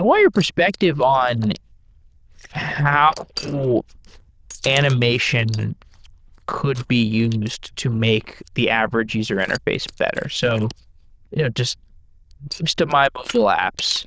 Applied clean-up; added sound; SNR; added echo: neural diffusion model UNIVERSE++.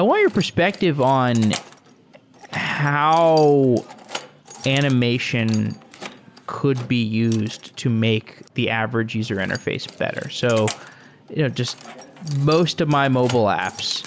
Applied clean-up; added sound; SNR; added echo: none; Keys jangling; 18 dB; none.